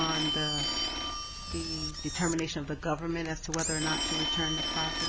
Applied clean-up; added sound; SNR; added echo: none; Telephone + Engine; 0 dB; none.